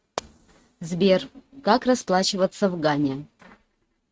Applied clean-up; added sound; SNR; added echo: neural mask model RNNoise.